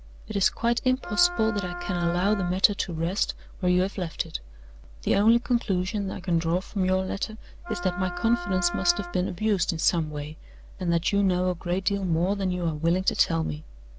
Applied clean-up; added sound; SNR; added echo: none; Wind instrument, woodwind instrument; 10 dB; none.